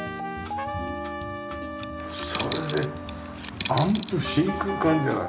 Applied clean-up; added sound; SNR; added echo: none; Coin (dropping); 11 dB; none.